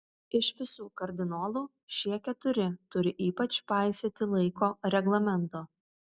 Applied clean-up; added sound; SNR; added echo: none; none; none; none.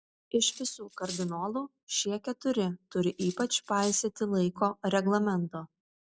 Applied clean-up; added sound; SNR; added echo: none; Cutlery, silverware; 15 dB; none.